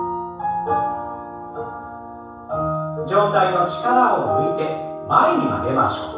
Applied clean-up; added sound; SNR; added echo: none; none; none; reverberation time 0.7 s.